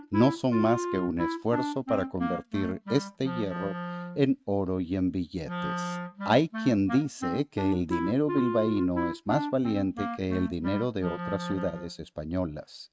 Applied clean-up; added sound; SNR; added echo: neural mask model RNNoise.